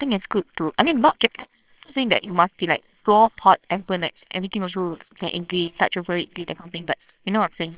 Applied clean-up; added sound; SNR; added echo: neural separator model SepFormer WHAMR!.